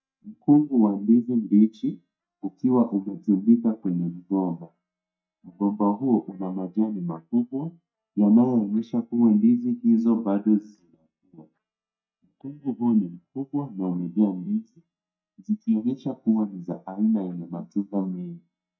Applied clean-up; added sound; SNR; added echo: neural mask model DeepFilterNet 3.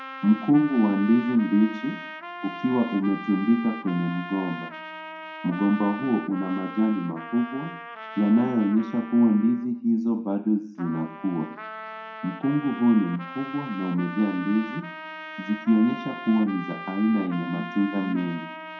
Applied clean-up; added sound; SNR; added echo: none; Trumpet; 13 dB; reverberation time 0.4 s.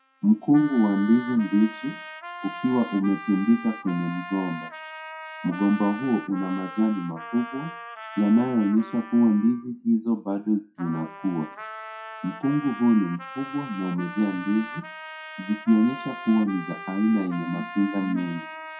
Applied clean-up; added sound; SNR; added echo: classical method WPE with log-MMSE.